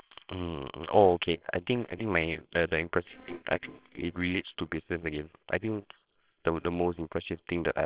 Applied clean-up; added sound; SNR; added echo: neural separator model SepFormer WHAMR!.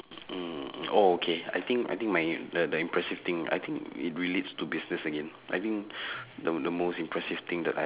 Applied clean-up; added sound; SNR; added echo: none; none; none; none.